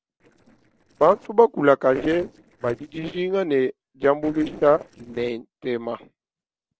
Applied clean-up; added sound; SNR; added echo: neural separator model SepFormer DNS4.